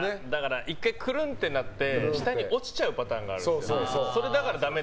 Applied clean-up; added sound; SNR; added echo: none; Engine; 16 dB; none.